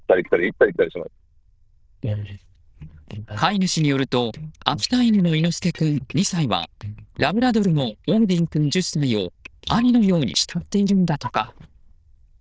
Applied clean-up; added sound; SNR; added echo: neural diffusion model UNIVERSE++.